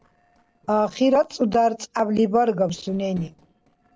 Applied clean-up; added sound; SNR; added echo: neural separator model SepFormer DNS4.